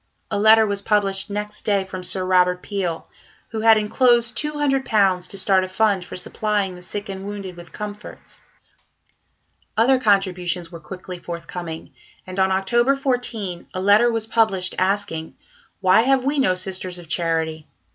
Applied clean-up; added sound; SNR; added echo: none; none; none; none.